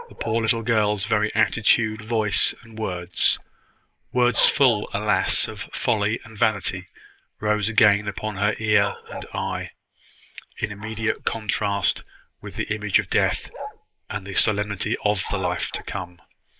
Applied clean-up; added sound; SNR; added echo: neural mask model Resemble Enhance denoiser.